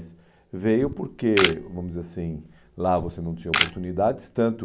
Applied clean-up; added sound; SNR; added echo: none; Camera; 3 dB; none.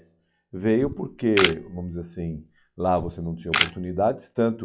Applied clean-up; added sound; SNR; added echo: classical method log-MMSE.